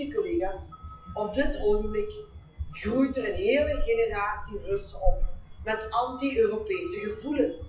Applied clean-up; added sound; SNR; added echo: classical method WPE with log-MMSE.